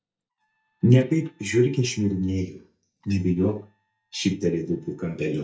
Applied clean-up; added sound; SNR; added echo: neural mask model DeepFilterNet 3.